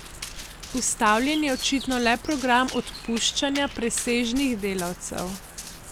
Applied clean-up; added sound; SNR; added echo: none; Run + Bird; 12 dB; none.